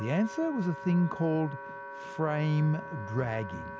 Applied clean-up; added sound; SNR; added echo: none; Wind instrument, woodwind instrument; 12 dB; none.